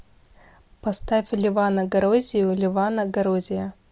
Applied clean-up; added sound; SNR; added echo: none; none; none; none.